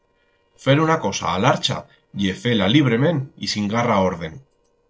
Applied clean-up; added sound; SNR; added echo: neural separator model SepFormer DNS4.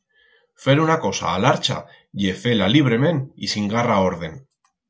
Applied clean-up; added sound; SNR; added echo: none; none; none; none.